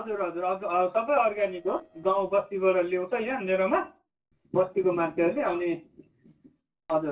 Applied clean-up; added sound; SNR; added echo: neural separator model SepFormer DNS4.